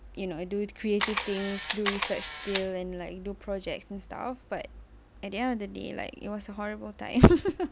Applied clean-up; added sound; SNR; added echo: none; Camera; 2 dB; none.